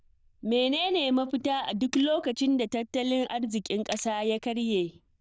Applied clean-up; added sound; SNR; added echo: neural diffusion model UNIVERSE++.